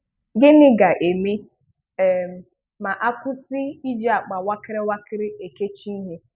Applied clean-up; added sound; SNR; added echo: none; none; none; none.